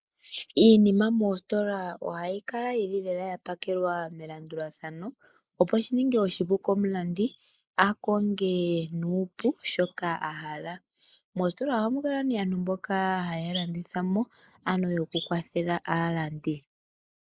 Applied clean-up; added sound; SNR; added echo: neural mask model Resemble Enhance denoiser.